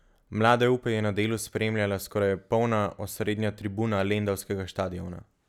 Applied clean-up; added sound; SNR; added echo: none; none; none; none.